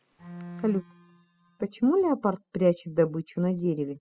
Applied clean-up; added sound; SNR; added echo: classical method spectral subtraction.